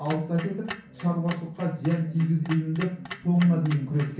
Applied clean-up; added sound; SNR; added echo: none; Clock; 16 dB; reverberation time 0.6 s.